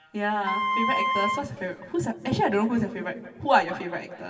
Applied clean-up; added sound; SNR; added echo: none; Wind instrument, woodwind instrument; 1 dB; reverberation time 1.9 s.